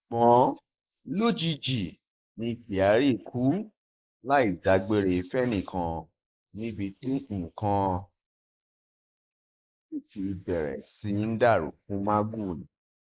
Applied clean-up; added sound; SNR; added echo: neural mask model Resemble Enhance denoiser.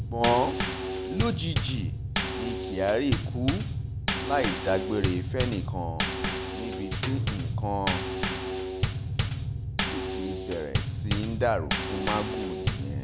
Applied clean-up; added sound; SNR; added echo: none; Bass drum / Snare drum / Drum kit; -1 dB; none.